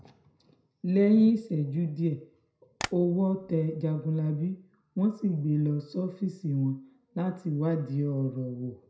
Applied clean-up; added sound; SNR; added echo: none; Tap; 13 dB; reverberation time 0.5 s.